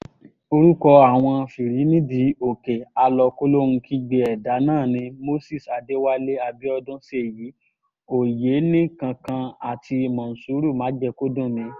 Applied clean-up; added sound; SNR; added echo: none; none; none; none.